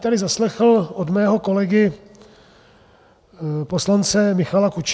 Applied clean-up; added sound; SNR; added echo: none; none; none; none.